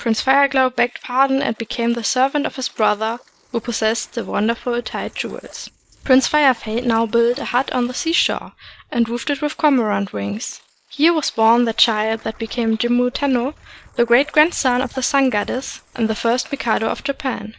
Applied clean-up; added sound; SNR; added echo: neural mask model Resemble Enhance denoiser.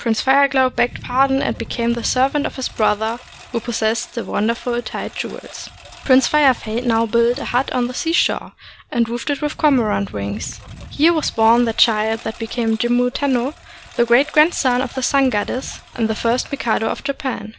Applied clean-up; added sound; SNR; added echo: none; Engine; 19 dB; none.